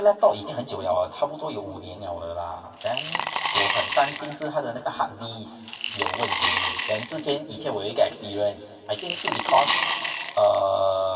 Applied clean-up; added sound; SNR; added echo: none; Coin (dropping) / Glass; -4 dB; reverberation time 2.5 s.